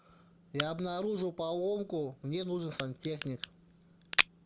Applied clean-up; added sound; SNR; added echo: none; Crack; -2 dB; none.